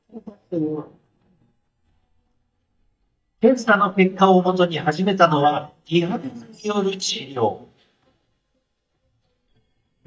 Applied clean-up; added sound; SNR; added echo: neural mask model DeepFilterNet 3.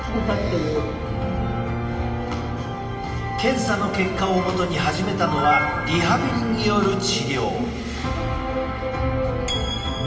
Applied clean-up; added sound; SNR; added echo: none; Bowed string instrument; 11 dB; reverberation time 2.4 s.